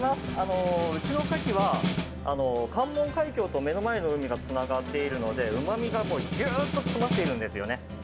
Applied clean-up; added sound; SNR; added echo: none; Snare drum; 6 dB; none.